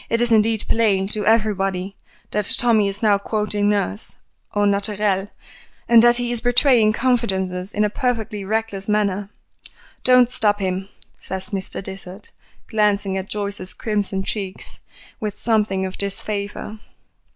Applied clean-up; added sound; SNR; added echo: none; none; none; none.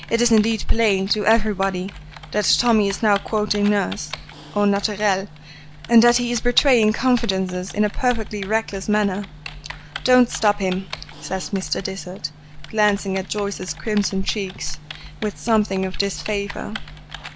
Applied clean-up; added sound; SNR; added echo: none; Typing; 16 dB; none.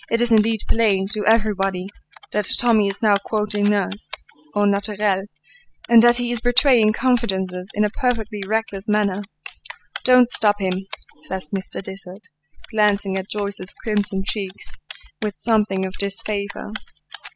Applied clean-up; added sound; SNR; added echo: classical method spectral subtraction.